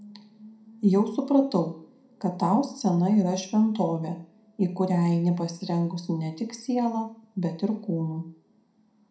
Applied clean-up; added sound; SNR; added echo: none; none; none; reverberation time 0.4 s.